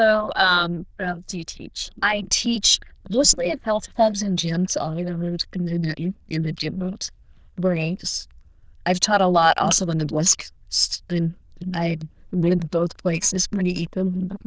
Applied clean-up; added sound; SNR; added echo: neural diffusion model UNIVERSE++.